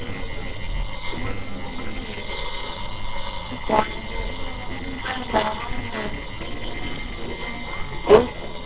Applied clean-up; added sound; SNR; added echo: neural separator model SepFormer WHAMR!.